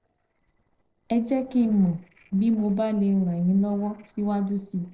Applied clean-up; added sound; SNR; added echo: neural separator model SepFormer DNS4.